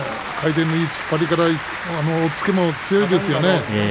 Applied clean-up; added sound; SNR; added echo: none; none; none; none.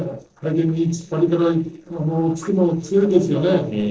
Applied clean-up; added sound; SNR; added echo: neural separator model SepFormer DNS4.